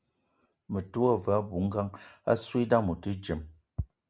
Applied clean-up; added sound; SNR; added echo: none; none; none; none.